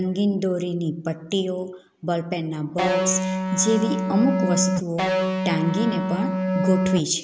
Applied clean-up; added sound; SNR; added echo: none; Electric guitar; -1 dB; none.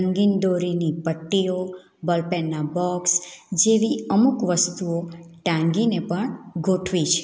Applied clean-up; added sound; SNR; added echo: none; none; none; none.